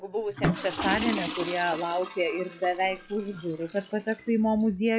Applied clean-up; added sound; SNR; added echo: classical method log-MMSE.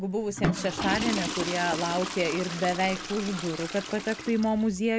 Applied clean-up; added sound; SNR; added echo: none; Toilet flush / Water; 6 dB; none.